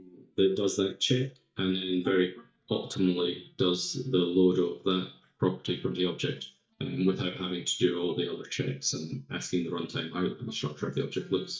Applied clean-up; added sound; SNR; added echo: neural mask model DeepFilterNet 3.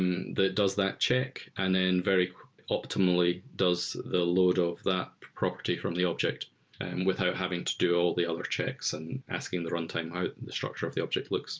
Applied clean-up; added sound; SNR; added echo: none; none; none; none.